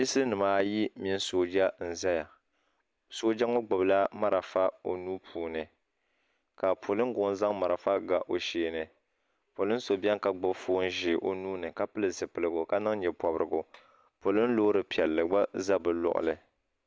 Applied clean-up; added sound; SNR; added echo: none; none; none; none.